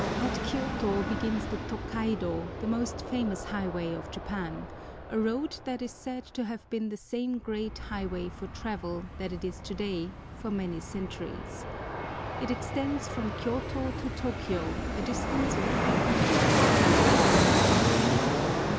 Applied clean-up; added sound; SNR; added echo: none; Fixed-wing aircraft, airplane; -4 dB; none.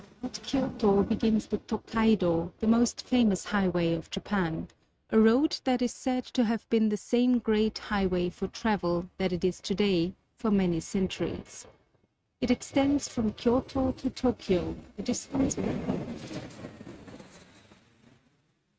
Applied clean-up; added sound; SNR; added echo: neural mask model RNNoise.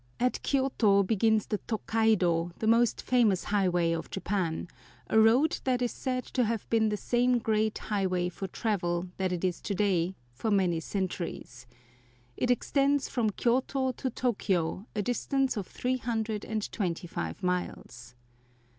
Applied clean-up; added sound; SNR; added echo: none; none; none; none.